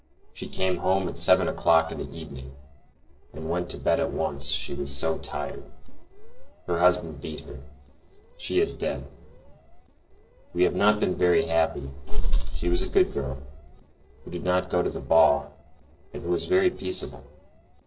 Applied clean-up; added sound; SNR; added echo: neural separator model SepFormer DNS4.